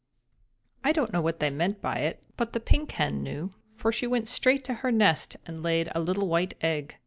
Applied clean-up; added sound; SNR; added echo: none; none; none; none.